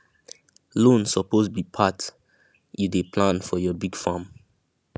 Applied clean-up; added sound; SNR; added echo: none; none; none; none.